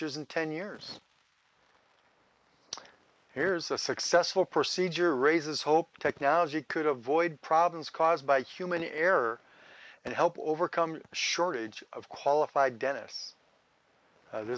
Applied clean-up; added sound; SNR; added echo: neural mask model Resemble Enhance denoiser.